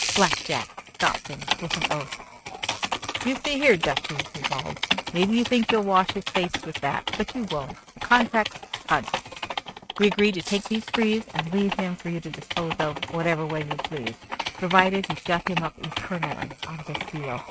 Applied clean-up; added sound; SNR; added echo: neural mask model RNNoise.